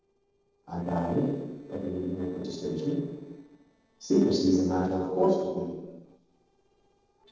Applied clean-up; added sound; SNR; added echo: neural separator model SepFormer DNS4.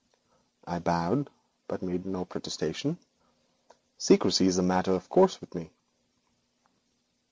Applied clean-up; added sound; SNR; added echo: none; none; none; none.